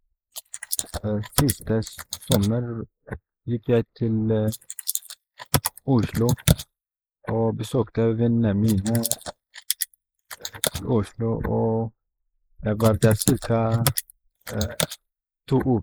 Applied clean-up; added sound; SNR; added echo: neural mask model Resemble Enhance denoiser.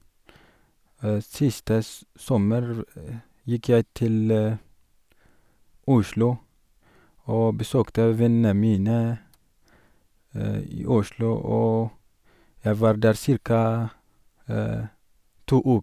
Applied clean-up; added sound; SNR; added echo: none; none; none; none.